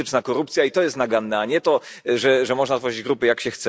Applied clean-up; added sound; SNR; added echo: none; none; none; none.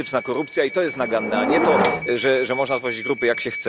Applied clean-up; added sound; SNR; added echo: none; Subway, metro, underground / Door; 3 dB; none.